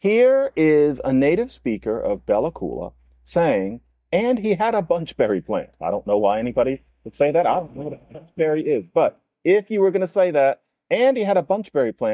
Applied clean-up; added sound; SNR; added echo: neural mask model DeepFilterNet 3.